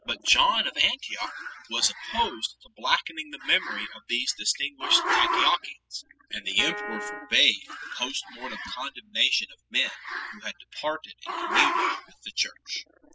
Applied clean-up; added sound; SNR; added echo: classical method spectral subtraction.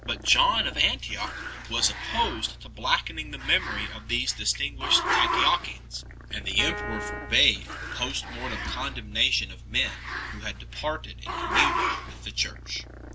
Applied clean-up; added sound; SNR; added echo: none; Growling + Piano; 6 dB; none.